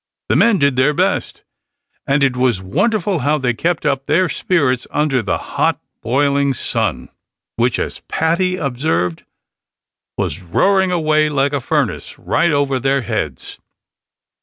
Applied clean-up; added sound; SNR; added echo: none; none; none; none.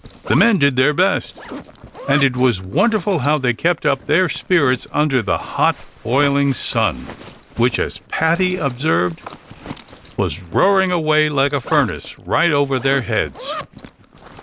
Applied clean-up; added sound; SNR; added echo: none; Zipper (clothing); 17 dB; none.